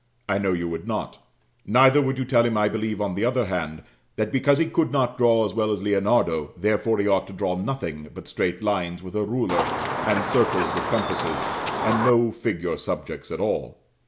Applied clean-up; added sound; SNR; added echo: none; Chicken, rooster; 2 dB; none.